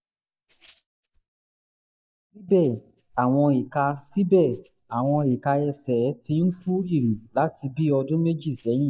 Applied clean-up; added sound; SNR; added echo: neural mask model DeepFilterNet 3.